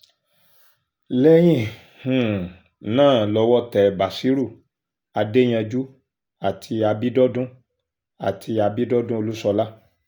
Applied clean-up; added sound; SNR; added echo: none; none; none; none.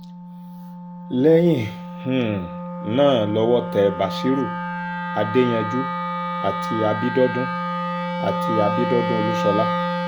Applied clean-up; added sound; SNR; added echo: none; Wind instrument, woodwind instrument; 4 dB; none.